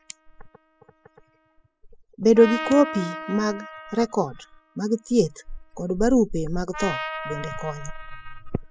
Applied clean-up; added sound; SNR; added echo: classical method spectral subtraction.